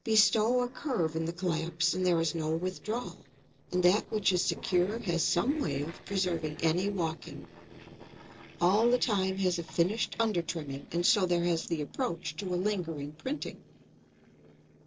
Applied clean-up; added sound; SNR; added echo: neural separator model SepFormer DNS4.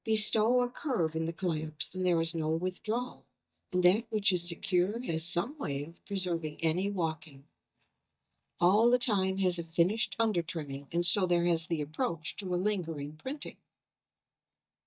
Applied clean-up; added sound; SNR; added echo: neural mask model DeepFilterNet 3.